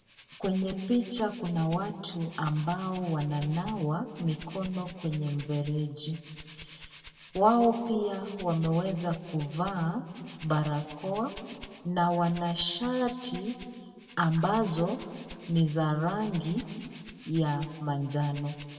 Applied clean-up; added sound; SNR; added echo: none; Rattle (instrument); 1 dB; reverberation time 1.8 s.